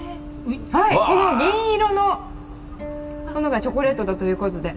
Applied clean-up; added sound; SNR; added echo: none; Acoustic guitar; 15 dB; reverberation time 2.0 s.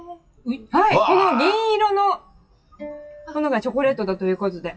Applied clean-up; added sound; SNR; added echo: classical method WPE with log-MMSE.